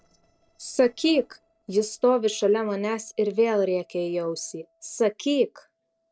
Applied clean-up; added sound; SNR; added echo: neural separator model SepFormer DNS4.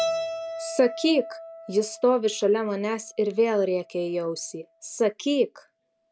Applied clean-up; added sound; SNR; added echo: none; Keyboard (musical); 11 dB; none.